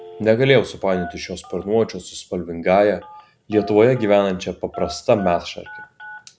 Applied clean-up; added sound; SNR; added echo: none; Telephone; 19 dB; none.